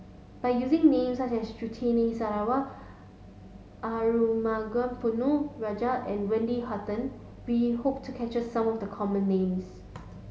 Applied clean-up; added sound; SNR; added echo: none; none; none; none.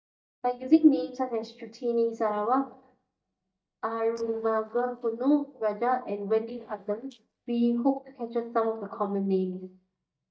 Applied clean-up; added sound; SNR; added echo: neural mask model DeepFilterNet 3.